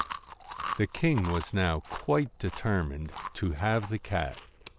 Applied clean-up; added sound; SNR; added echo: none; Chewing, mastication; 11 dB; none.